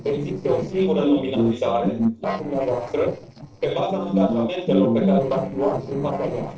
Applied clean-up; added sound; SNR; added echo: neural separator model SepFormer DNS4.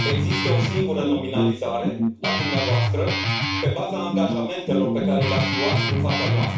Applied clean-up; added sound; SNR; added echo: none; Guitar; -5 dB; reverberation time 0.4 s.